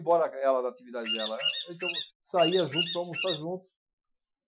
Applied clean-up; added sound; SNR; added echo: classical method Wiener filter.